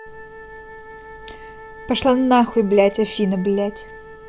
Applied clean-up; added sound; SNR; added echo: none; Wind instrument, woodwind instrument; 18 dB; none.